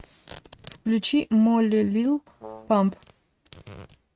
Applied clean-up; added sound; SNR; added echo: neural mask model RNNoise.